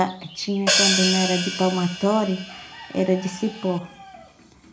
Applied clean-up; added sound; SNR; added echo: none; Hi-hat; 2 dB; reverberation time 0.4 s.